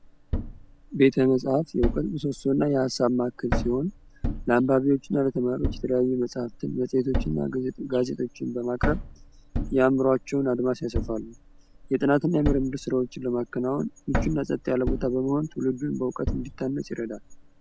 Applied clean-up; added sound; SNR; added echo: none; Thump, thud; 7 dB; none.